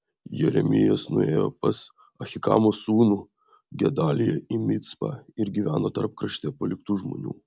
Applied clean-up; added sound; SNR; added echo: none; none; none; none.